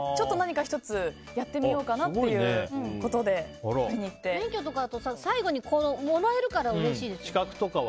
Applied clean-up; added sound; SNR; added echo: none; none; none; none.